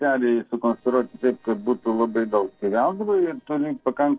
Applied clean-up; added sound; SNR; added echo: neural separator model SepFormer DNS4.